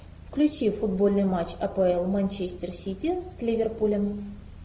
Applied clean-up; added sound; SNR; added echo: none; none; none; none.